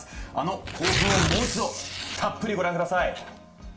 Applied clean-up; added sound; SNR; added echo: none; Tearing; 2 dB; reverberation time 0.3 s.